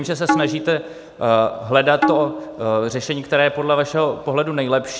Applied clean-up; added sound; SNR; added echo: none; Tabla; 6 dB; none.